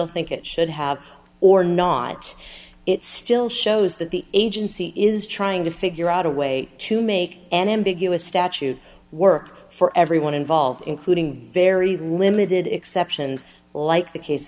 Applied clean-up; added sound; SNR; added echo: none; none; none; none.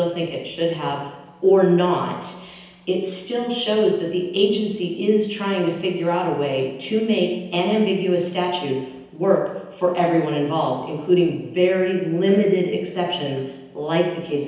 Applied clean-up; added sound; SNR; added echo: none; none; none; reverberation time 0.9 s.